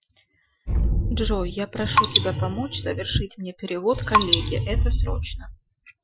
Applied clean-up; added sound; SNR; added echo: classical method Wiener filter.